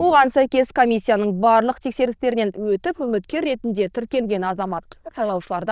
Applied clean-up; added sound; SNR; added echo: neural diffusion model UNIVERSE++.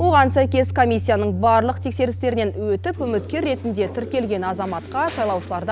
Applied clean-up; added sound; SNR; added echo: none; Bass guitar; 9 dB; none.